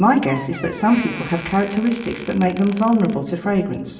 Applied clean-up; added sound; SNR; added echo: none; Door; 17 dB; reverberation time 0.8 s.